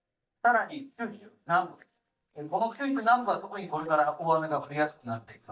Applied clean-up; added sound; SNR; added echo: neural mask model DeepFilterNet 3.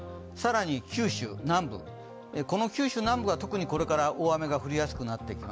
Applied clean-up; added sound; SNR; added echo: none; none; none; none.